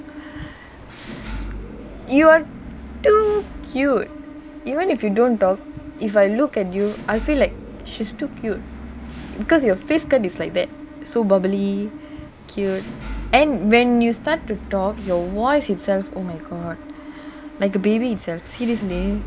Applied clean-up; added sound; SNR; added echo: none; Engine / Mechanisms; 14 dB; none.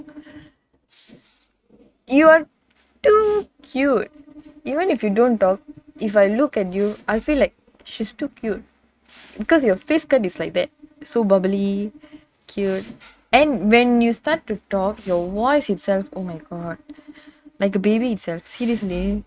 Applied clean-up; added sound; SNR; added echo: neural mask model RNNoise.